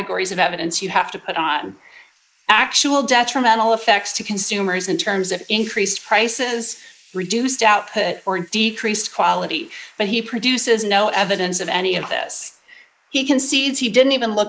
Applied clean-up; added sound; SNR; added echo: neural mask model Resemble Enhance denoiser.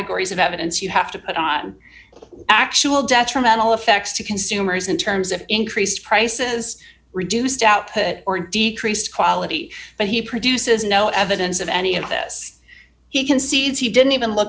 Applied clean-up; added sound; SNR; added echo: none; none; none; none.